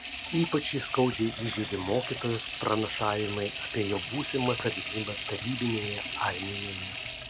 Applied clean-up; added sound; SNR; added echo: none; Sink (filling or washing) / Water tap, faucet; 2 dB; none.